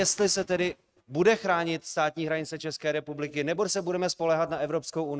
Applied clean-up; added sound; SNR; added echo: neural mask model RNNoise.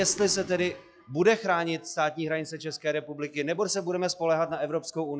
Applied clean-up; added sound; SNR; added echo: classical method log-MMSE.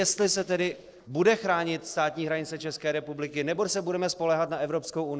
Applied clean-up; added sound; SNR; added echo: neural separator model SepFormer DNS4.